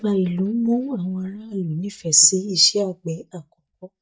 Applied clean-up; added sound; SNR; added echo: neural mask model DeepFilterNet 3.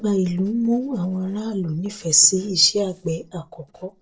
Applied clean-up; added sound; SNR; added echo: neural separator model SepFormer DNS4.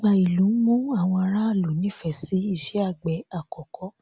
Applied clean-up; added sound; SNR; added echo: none; none; none; none.